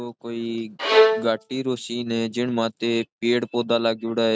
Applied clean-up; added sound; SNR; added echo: neural mask model RNNoise.